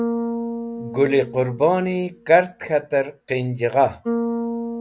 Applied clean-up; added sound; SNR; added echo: none; Bass guitar; 7 dB; none.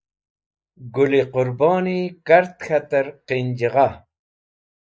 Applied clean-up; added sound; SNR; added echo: neural mask model Resemble Enhance denoiser.